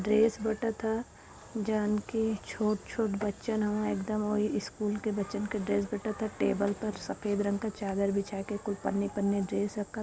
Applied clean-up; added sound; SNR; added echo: none; none; none; none.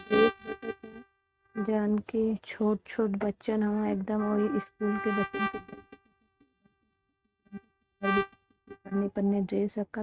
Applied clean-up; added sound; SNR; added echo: neural mask model RNNoise.